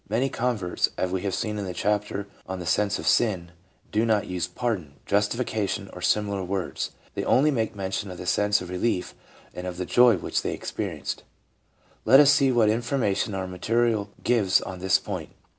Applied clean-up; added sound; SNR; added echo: none; none; none; none.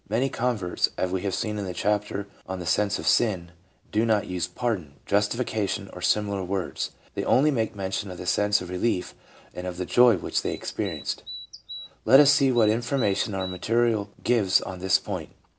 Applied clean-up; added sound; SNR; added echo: none; Bird vocalization, bird call, bird song; 15 dB; none.